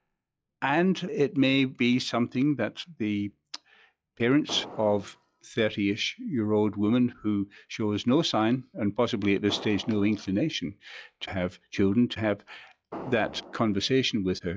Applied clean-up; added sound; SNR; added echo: classical method log-MMSE.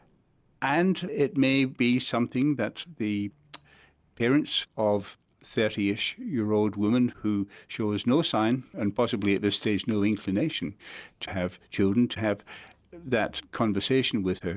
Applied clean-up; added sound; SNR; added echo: none; none; none; none.